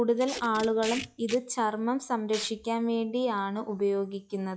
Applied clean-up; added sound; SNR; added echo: classical method log-MMSE.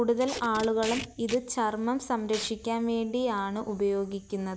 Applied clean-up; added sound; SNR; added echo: none; Packing tape, duct tape; 13 dB; none.